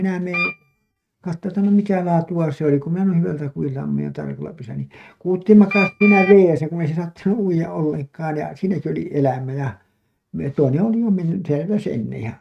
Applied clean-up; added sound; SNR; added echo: neural mask model RNNoise.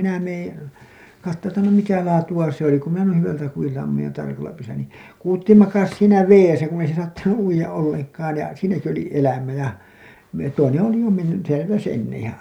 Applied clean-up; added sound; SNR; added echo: none; none; none; none.